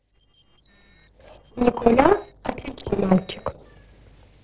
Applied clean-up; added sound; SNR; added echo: neural separator model SepFormer DNS4.